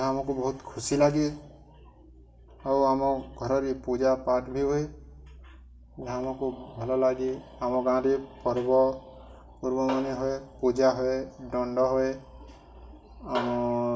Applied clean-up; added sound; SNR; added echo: none; none; none; reverberation time 0.6 s.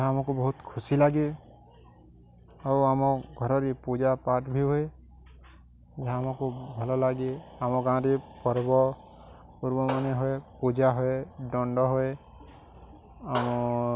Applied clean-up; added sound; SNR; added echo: none; none; none; none.